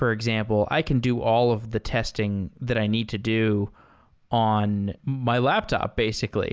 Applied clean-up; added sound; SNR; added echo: none; none; none; none.